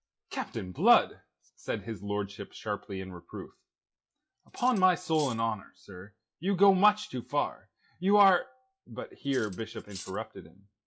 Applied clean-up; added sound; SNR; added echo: classical method log-MMSE.